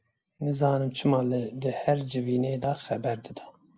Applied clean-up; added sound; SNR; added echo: none; none; none; none.